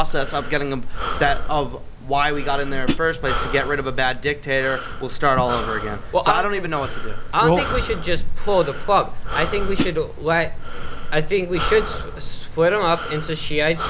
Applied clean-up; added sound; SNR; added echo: none; Hi-hat + Breathing; 1 dB; none.